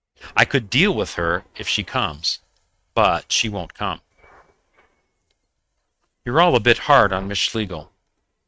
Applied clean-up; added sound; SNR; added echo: neural mask model RNNoise.